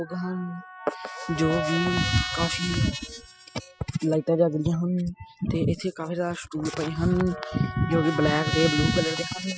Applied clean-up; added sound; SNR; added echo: classical method spectral subtraction.